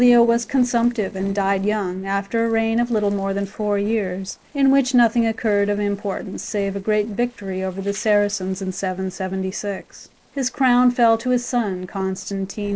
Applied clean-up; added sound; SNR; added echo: neural separator model SepFormer DNS4.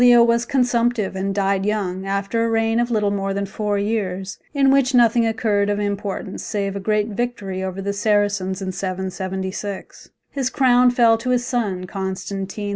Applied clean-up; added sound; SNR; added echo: none; none; none; none.